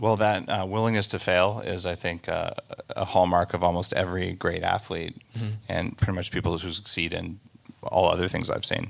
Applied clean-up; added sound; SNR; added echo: none; none; none; none.